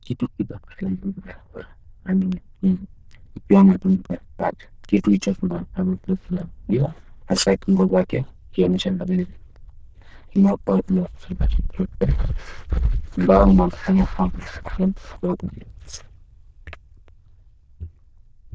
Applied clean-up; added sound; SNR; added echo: neural diffusion model UNIVERSE++.